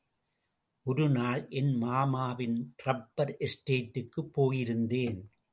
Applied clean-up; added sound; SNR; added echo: none; none; none; none.